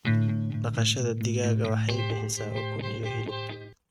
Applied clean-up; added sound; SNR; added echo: neural mask model RNNoise.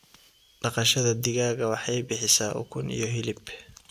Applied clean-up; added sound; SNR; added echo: none; none; none; none.